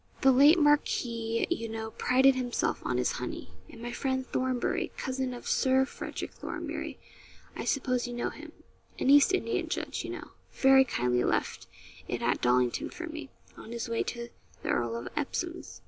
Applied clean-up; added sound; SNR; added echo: none; none; none; none.